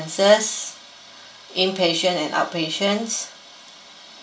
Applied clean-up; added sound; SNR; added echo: none; none; none; reverberation time 0.3 s.